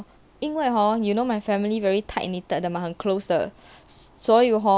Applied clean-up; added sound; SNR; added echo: none; none; none; none.